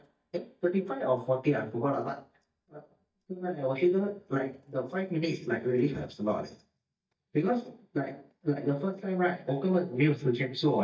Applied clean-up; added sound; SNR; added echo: neural mask model DeepFilterNet 3.